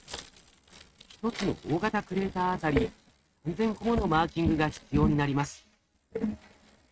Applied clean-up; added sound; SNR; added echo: neural mask model RNNoise.